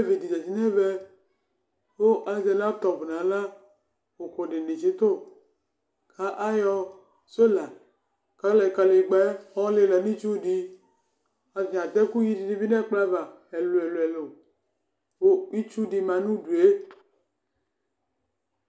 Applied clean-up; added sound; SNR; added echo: none; none; none; none.